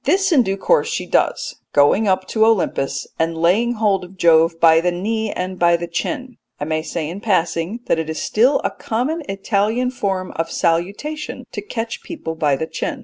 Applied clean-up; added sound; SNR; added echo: none; none; none; none.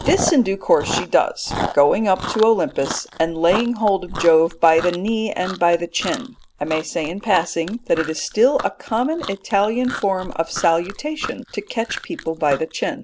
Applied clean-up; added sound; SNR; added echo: none; Chewing, mastication; 12 dB; none.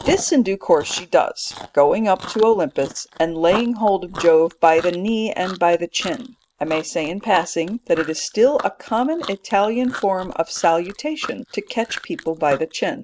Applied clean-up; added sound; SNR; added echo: neural mask model RNNoise.